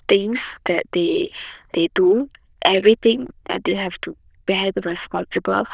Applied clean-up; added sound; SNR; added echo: neural diffusion model UNIVERSE++.